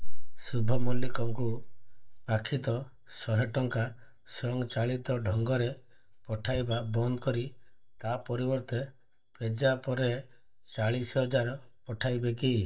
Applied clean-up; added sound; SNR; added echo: neural mask model DeepFilterNet 3.